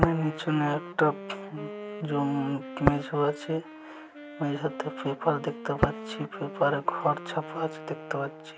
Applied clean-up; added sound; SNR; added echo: none; Wind instrument, woodwind instrument + Tap; 5 dB; none.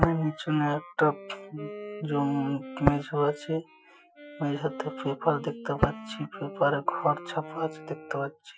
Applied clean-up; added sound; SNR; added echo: classical method Wiener filter.